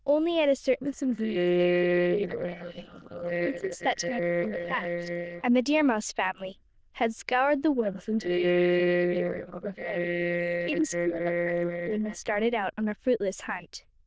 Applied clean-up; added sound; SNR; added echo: neural diffusion model UNIVERSE++.